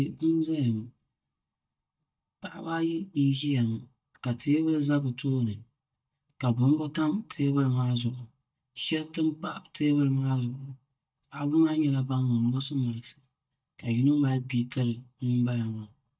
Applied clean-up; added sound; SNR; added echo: neural mask model DeepFilterNet 3.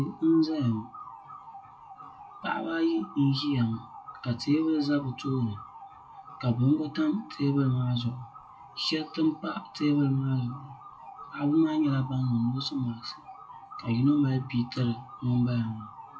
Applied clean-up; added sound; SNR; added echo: classical method WPE with log-MMSE.